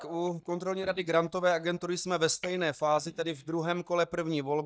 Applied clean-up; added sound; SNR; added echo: neural mask model DeepFilterNet 3.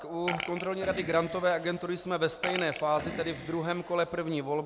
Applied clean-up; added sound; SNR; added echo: none; Burping, eructation; 10 dB; none.